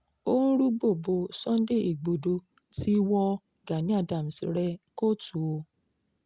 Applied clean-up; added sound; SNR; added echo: none; none; none; none.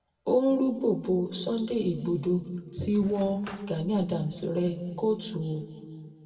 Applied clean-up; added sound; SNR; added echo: none; Cutlery, silverware / Drawer open or close; 19 dB; reverberation time 1.9 s.